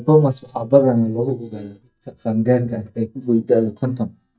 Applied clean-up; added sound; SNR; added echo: neural mask model DeepFilterNet 3.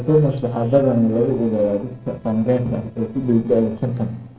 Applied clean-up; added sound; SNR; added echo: neural separator model SepFormer DNS4.